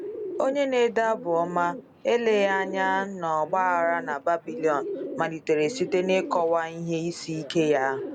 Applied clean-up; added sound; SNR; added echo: none; Bird; 11 dB; none.